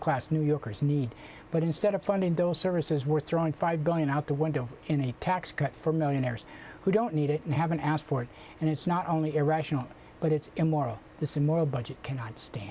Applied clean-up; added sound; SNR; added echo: none; none; none; none.